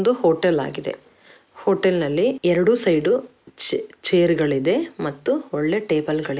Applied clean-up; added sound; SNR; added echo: none; none; none; none.